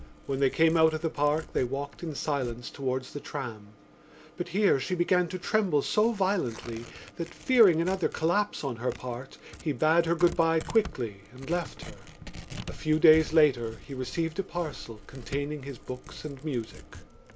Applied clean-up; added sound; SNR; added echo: none; Tearing; 17 dB; none.